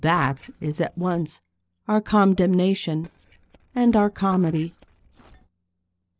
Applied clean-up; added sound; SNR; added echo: neural separator model SepFormer DNS4.